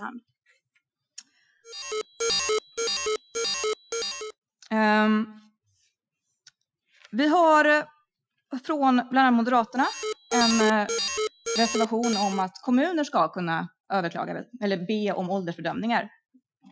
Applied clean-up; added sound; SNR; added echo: classical method Wiener filter.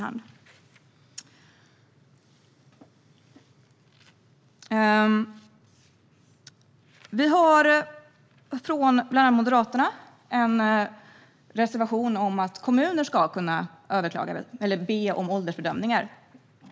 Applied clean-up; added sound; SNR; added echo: none; none; none; none.